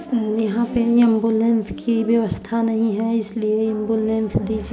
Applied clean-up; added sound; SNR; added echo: none; none; none; none.